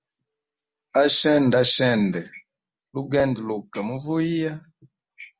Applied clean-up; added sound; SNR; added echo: none; none; none; none.